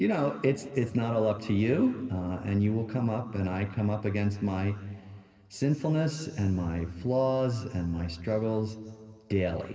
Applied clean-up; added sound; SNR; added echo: none; none; none; reverberation time 1.8 s.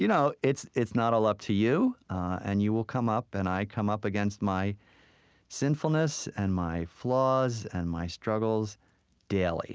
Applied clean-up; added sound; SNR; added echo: none; none; none; none.